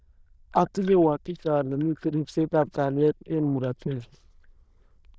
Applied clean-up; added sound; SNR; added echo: neural diffusion model UNIVERSE++.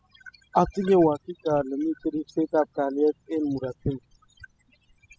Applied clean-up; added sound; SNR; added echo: classical method spectral subtraction.